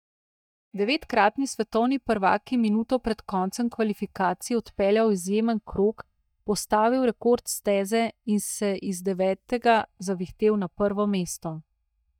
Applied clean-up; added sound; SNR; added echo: neural mask model DeepFilterNet 3.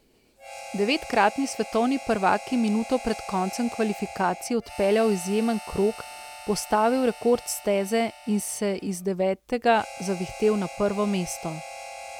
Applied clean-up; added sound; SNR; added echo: none; Harmonica; 15 dB; none.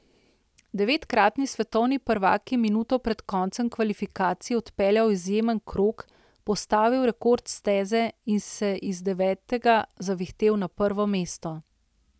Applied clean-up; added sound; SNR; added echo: none; none; none; none.